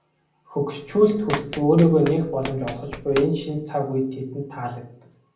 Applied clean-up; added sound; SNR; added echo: none; Run; 14 dB; reverberation time 0.6 s.